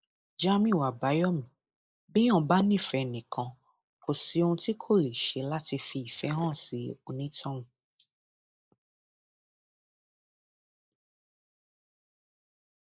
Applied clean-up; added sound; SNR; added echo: neural mask model Resemble Enhance denoiser.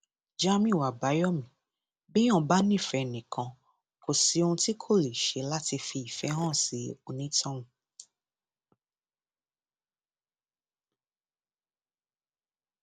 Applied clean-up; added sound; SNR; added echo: none; Skateboard; 18 dB; none.